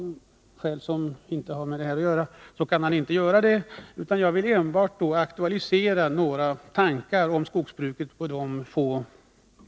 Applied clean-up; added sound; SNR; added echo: none; none; none; none.